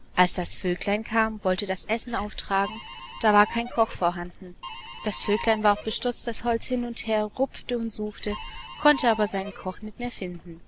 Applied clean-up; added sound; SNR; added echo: none; Harmonica + Liquid; 13 dB; none.